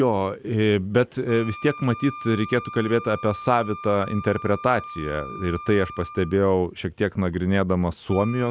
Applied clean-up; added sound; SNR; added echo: none; Wind instrument, woodwind instrument; 16 dB; none.